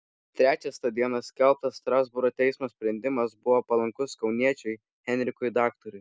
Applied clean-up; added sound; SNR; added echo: none; none; none; none.